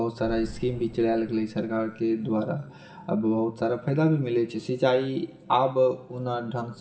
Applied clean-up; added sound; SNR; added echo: none; Boom; 15 dB; reverberation time 1.6 s.